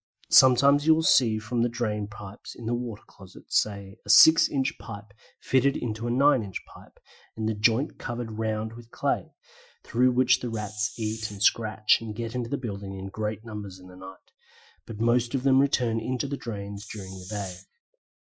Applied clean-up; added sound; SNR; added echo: classical method Wiener filter.